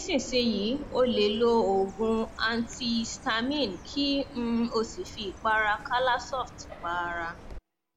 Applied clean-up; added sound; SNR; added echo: none; Chirp, tweet; 16 dB; none.